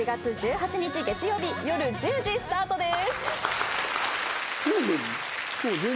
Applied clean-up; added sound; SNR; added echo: none; none; none; none.